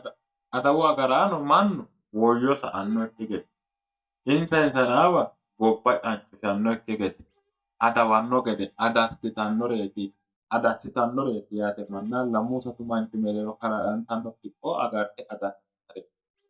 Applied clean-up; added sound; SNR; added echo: neural mask model DeepFilterNet 3.